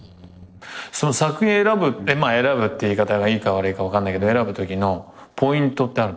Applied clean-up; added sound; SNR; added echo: neural separator model SepFormer DNS4.